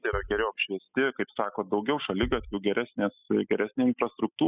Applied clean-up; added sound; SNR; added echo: classical method spectral subtraction.